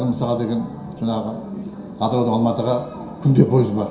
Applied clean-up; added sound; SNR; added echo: none; none; none; reverberation time 0.7 s.